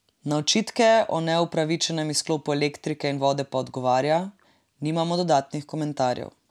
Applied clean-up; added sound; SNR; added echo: none; none; none; none.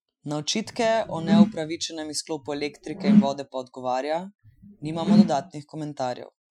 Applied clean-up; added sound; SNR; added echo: classical method Wiener filter.